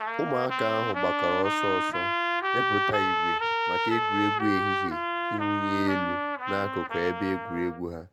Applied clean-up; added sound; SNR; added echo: none; Trumpet; -2 dB; none.